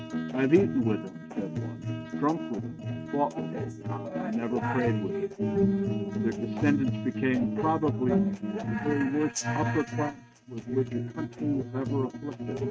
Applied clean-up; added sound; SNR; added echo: neural mask model RNNoise.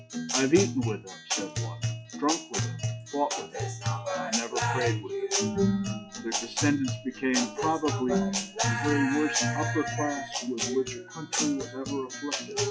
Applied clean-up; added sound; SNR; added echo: classical method log-MMSE.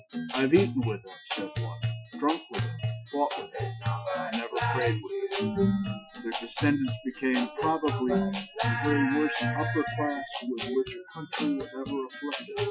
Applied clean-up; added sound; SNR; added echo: classical method Wiener filter.